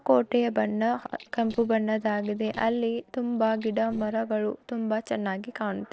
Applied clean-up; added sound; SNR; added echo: neural separator model SepFormer DNS4.